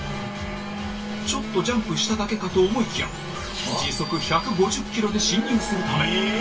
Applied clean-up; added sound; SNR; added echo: none; none; none; reverberation time 0.2 s.